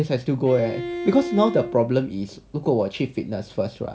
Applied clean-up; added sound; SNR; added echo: none; Bowed string instrument; 9 dB; none.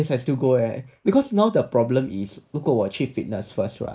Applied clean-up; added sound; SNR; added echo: neural mask model Resemble Enhance denoiser.